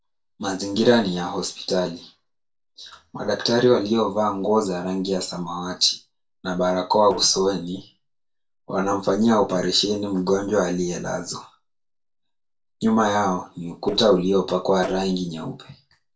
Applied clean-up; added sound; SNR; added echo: neural separator model SepFormer DNS4.